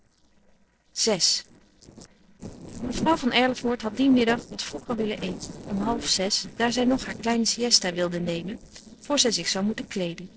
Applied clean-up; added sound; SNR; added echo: neural separator model SepFormer DNS4.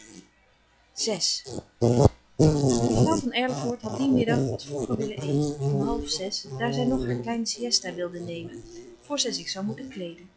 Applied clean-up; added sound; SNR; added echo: classical method log-MMSE.